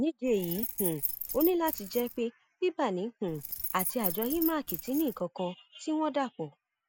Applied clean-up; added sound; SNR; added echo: none; Keys jangling; 5 dB; none.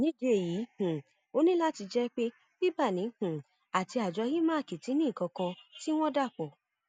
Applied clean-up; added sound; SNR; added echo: none; none; none; none.